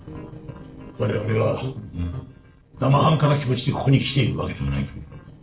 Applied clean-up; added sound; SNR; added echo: neural separator model SepFormer DNS4.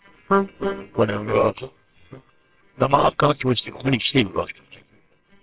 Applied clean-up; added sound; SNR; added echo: neural separator model SepFormer WHAMR!.